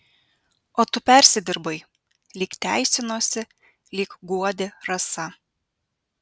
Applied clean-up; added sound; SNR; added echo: none; none; none; none.